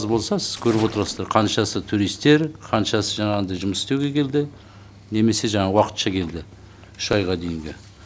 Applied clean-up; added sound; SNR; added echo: none; Splash, splatter; 17 dB; none.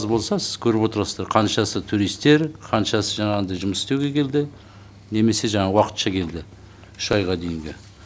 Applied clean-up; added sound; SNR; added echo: none; none; none; none.